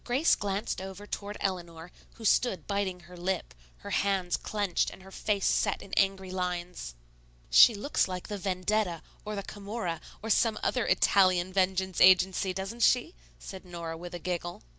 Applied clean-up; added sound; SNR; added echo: none; none; none; none.